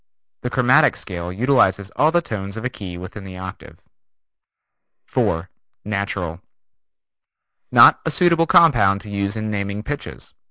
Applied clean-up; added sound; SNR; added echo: neural mask model Resemble Enhance denoiser.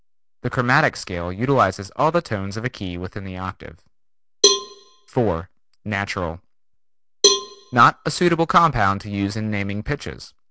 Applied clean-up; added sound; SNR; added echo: none; Cowbell; 2 dB; none.